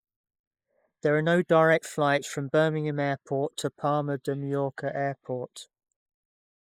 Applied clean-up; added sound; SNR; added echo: neural mask model Resemble Enhance denoiser.